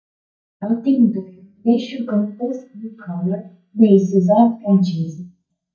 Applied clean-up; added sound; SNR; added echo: neural mask model DeepFilterNet 3.